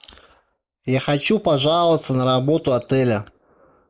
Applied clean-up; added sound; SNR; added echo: neural mask model Resemble Enhance denoiser.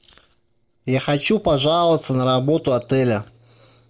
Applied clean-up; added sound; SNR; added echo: neural separator model SepFormer DNS4.